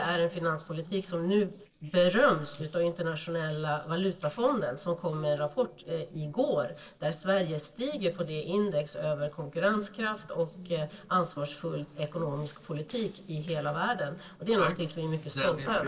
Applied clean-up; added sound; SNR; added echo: neural separator model SepFormer DNS4.